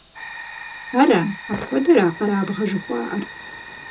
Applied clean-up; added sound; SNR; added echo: none; Fire; 14 dB; reverberation time 0.2 s.